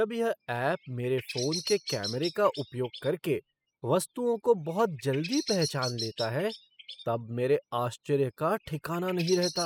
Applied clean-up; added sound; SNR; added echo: classical method spectral subtraction.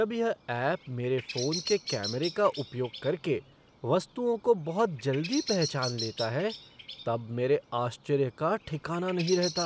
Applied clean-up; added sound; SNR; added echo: none; Bird vocalization, bird call, bird song; 12 dB; none.